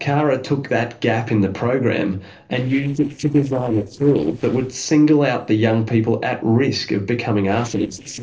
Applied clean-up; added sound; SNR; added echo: neural separator model SepFormer DNS4.